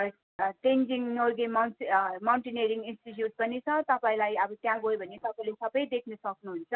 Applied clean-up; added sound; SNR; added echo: none; none; none; none.